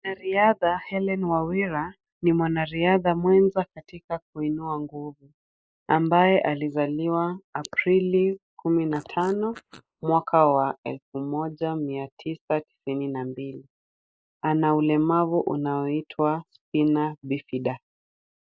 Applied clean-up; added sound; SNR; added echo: neural mask model Resemble Enhance denoiser.